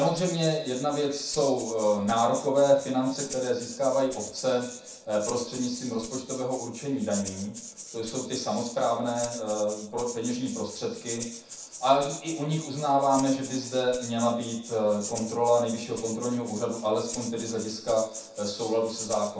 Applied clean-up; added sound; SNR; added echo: none; Rattle (instrument); 13 dB; reverberation time 0.7 s.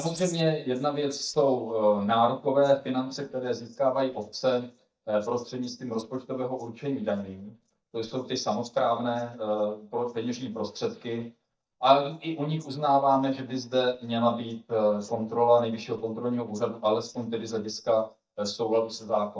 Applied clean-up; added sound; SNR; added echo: neural mask model DeepFilterNet 3.